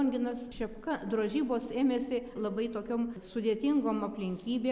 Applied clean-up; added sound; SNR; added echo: none; none; none; none.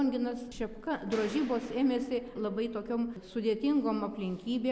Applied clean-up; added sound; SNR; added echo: none; Gunshot, gunfire; 16 dB; none.